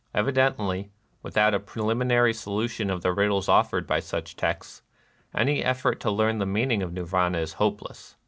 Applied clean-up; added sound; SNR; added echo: none; none; none; none.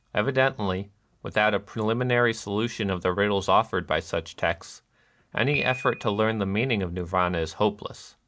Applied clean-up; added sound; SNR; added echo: none; Piano; 19 dB; none.